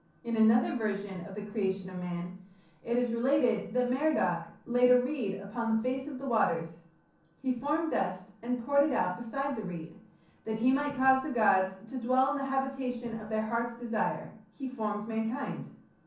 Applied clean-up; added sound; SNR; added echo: none; none; none; reverberation time 0.6 s.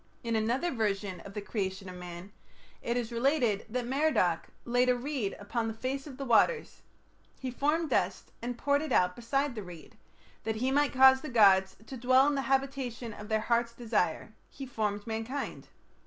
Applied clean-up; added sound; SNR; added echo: none; none; none; none.